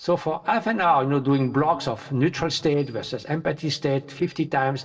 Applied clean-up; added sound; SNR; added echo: neural separator model SepFormer DNS4.